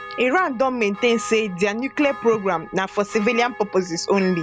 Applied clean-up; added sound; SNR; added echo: none; Church bell; 16 dB; none.